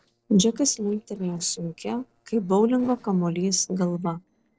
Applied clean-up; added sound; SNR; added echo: neural separator model SepFormer DNS4.